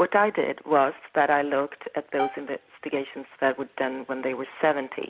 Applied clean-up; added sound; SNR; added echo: none; Bowed string instrument; 10 dB; none.